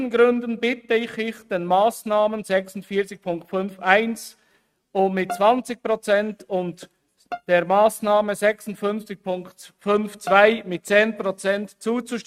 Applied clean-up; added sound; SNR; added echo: neural mask model RNNoise.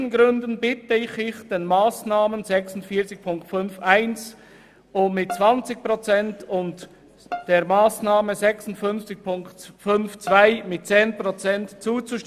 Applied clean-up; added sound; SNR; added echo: none; Bowed string instrument; 18 dB; none.